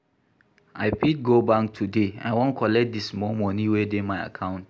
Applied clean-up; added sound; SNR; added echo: none; none; none; none.